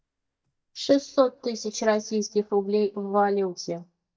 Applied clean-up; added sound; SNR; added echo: neural mask model DeepFilterNet 3.